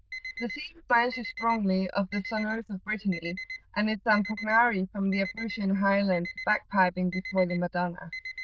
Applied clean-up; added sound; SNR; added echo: neural diffusion model UNIVERSE++.